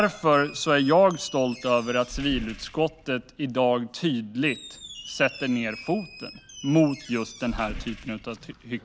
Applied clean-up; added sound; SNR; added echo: none; Squeak; 16 dB; none.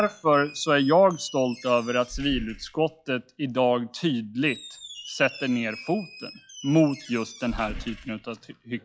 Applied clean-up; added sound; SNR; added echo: classical method log-MMSE.